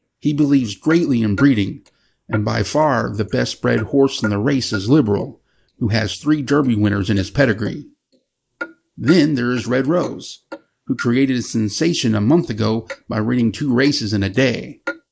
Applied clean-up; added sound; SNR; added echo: neural mask model Resemble Enhance denoiser.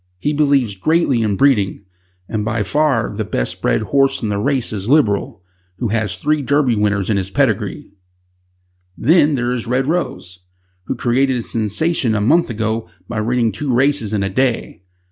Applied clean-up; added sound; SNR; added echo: none; none; none; none.